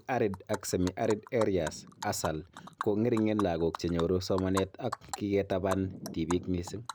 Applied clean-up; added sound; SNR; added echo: none; Animal; 13 dB; none.